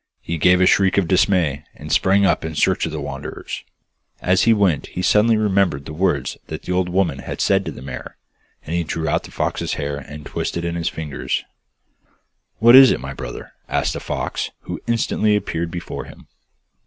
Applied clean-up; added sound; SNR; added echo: none; none; none; none.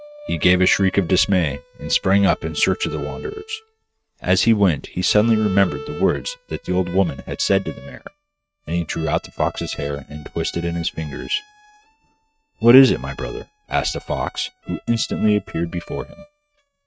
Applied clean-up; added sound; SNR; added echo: neural mask model RNNoise.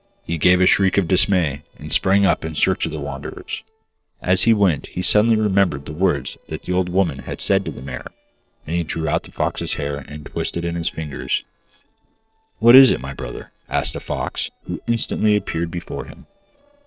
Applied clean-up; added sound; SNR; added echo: neural separator model SepFormer DNS4.